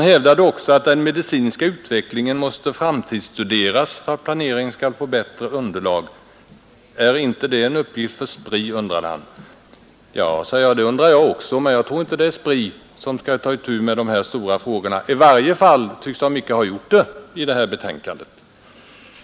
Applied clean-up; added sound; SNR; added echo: none; none; none; none.